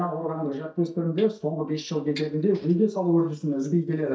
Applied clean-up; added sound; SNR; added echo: neural mask model DeepFilterNet 3.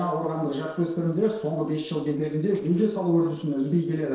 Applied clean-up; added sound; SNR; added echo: neural separator model SepFormer DNS4.